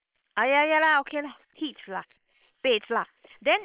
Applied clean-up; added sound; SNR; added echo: neural separator model SepFormer WHAM!.